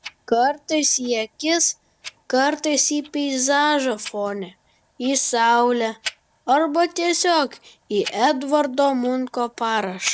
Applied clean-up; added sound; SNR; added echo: none; Tick-tock; 20 dB; none.